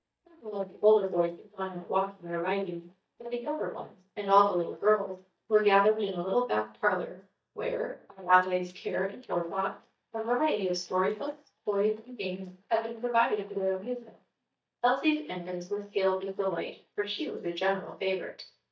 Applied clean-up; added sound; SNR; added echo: neural mask model DeepFilterNet 3.